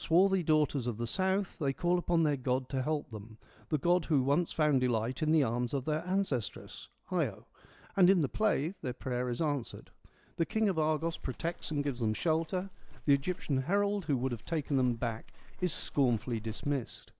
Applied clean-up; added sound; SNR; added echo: neural mask model Resemble Enhance denoiser.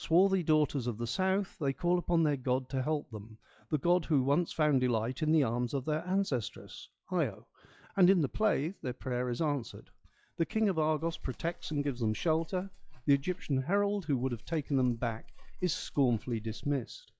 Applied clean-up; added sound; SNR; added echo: classical method log-MMSE.